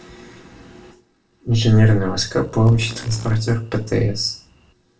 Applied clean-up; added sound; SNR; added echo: neural separator model SepFormer DNS4.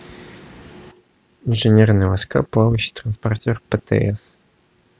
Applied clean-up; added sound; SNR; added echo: none; none; none; none.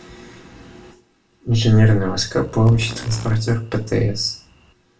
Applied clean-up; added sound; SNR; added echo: none; Insect; 20 dB; reverberation time 0.3 s.